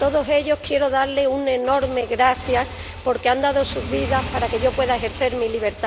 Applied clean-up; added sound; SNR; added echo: none; Motorcycle / Engine; 12 dB; none.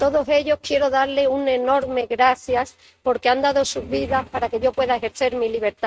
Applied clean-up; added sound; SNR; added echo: neural mask model RNNoise.